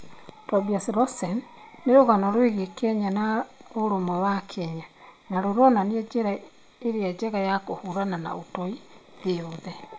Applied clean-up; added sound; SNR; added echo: none; none; none; none.